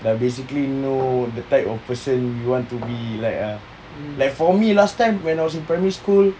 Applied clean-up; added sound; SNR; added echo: none; Fireworks; 20 dB; none.